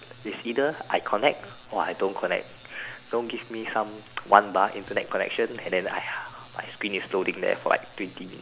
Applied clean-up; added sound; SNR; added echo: none; none; none; none.